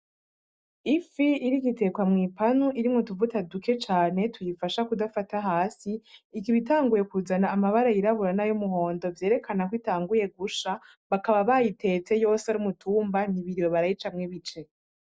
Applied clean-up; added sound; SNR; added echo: none; none; none; none.